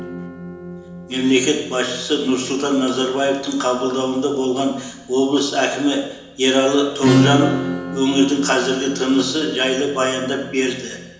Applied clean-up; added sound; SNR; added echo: none; Acoustic guitar / Strum; 7 dB; reverberation time 1.0 s.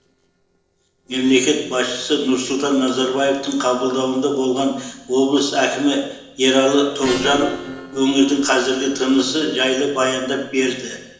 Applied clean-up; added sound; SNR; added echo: neural separator model SepFormer DNS4.